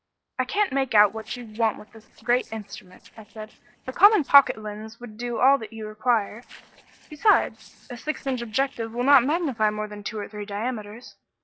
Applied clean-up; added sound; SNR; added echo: neural separator model SepFormer DNS4.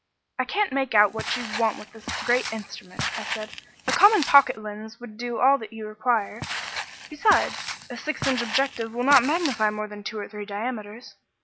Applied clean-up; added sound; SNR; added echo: none; Walk, footsteps; 8 dB; none.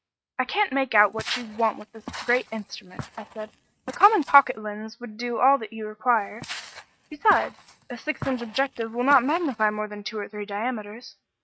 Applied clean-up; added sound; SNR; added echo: neural mask model RNNoise.